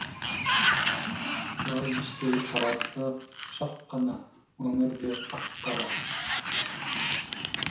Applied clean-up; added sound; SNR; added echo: none; Sliding door; -2 dB; reverberation time 0.6 s.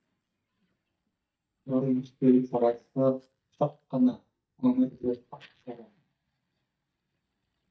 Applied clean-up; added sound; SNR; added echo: neural mask model DeepFilterNet 3.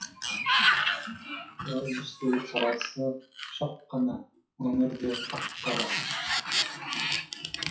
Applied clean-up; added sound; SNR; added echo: classical method WPE with log-MMSE.